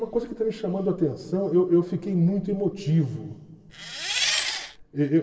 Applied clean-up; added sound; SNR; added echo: none; Engine; 3 dB; reverberation time 2.7 s.